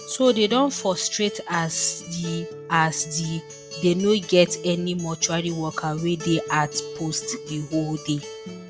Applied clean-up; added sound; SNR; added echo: none; Acoustic guitar; 14 dB; none.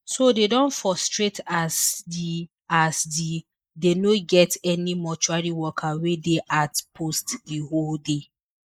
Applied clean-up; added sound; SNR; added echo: neural mask model Resemble Enhance denoiser.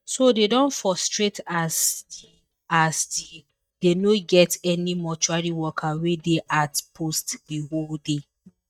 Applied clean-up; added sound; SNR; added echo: neural mask model DeepFilterNet 3.